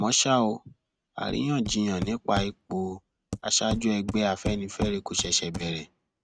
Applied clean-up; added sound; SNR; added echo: neural mask model RNNoise.